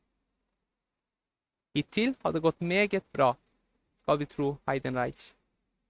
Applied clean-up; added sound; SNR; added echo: neural mask model RNNoise.